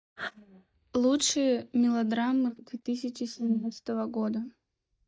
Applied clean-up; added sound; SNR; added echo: neural mask model DeepFilterNet 3.